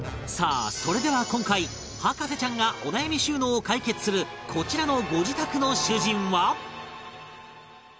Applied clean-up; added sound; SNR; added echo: none; none; none; none.